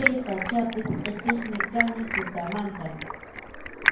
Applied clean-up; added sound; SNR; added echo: none; Stream; 0 dB; reverberation time 0.9 s.